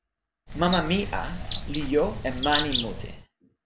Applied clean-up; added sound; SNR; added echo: none; Bird; -1 dB; none.